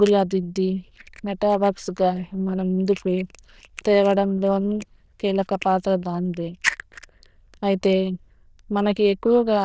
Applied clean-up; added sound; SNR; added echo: neural diffusion model UNIVERSE++.